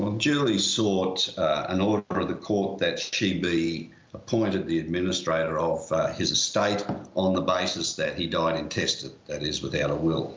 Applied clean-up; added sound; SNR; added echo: none; none; none; none.